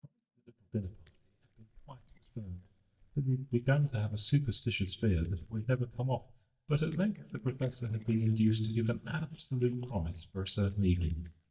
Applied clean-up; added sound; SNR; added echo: neural mask model DeepFilterNet 3.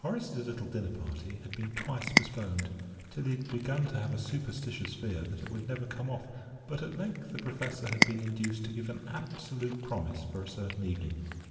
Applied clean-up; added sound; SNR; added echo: none; Cat; 3 dB; reverberation time 2.7 s.